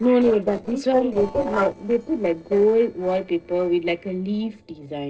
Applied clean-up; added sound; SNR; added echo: neural separator model SepFormer DNS4.